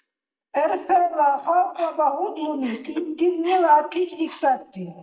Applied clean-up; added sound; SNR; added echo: neural mask model DeepFilterNet 3.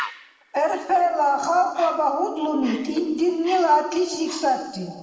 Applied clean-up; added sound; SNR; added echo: neural separator model SepFormer DNS4.